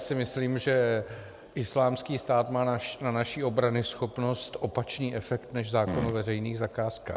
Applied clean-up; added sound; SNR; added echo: none; Fart; 5 dB; none.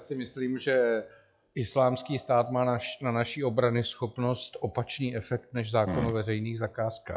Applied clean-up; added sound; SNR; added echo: classical method log-MMSE.